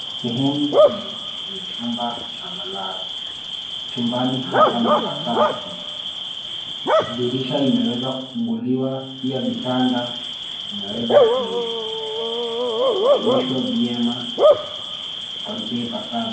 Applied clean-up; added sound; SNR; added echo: none; Bark / Cricket; -3 dB; reverberation time 0.9 s.